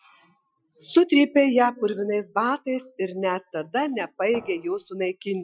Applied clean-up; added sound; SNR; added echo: classical method Wiener filter.